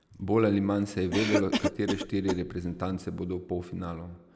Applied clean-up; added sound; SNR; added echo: none; Cough; 5 dB; none.